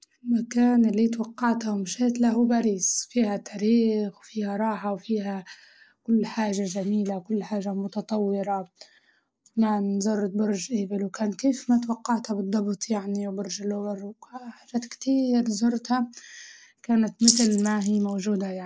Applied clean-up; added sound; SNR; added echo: neural mask model Resemble Enhance denoiser.